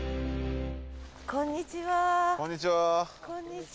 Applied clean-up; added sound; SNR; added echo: none; none; none; none.